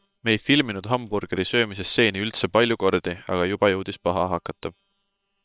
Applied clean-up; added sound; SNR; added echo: neural separator model SepFormer WHAM!.